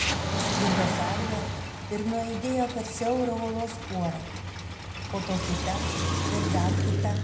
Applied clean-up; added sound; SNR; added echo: none; Car; -2 dB; reverberation time 0.7 s.